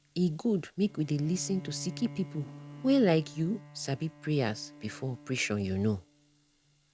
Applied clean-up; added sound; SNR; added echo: none; Bowed string instrument; 17 dB; none.